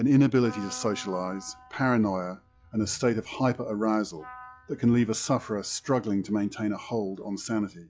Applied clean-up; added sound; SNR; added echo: classical method log-MMSE.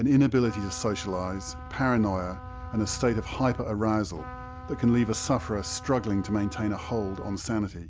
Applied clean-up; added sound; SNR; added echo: none; Trumpet; 17 dB; none.